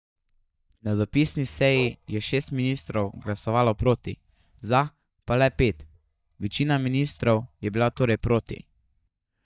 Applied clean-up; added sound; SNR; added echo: neural mask model DeepFilterNet 3.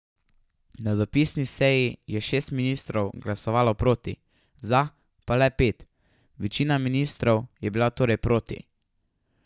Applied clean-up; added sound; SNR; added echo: none; none; none; none.